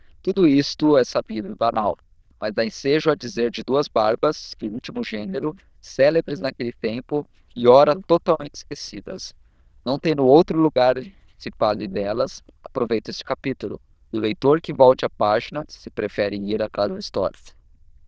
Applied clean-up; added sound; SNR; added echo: neural diffusion model UNIVERSE++.